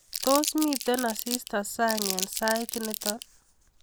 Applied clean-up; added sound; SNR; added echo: none; Crumpling, crinkling; 5 dB; none.